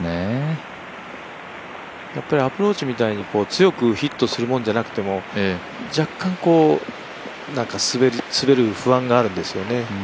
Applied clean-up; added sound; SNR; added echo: none; none; none; none.